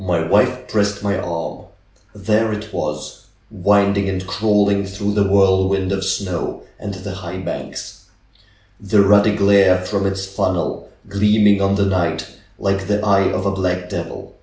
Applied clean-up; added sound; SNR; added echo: none; none; none; none.